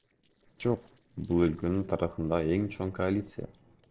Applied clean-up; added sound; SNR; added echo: neural separator model SepFormer DNS4.